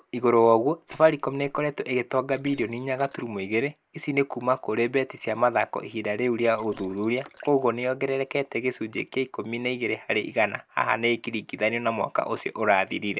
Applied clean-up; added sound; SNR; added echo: neural separator model SepFormer DNS4.